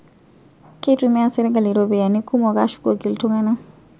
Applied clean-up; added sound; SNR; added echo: none; none; none; none.